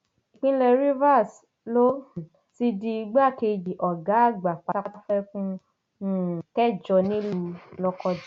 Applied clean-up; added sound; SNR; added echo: none; none; none; none.